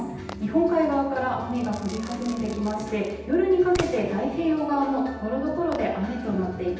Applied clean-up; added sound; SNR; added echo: none; Crackle / Fireworks; 18 dB; reverberation time 0.9 s.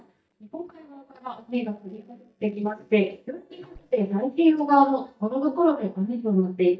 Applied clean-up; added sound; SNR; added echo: neural mask model DeepFilterNet 3.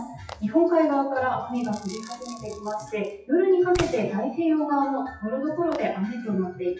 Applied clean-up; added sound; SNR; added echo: classical method WPE with log-MMSE.